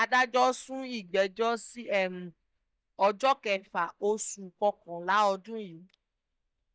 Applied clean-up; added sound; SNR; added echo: neural mask model DeepFilterNet 3.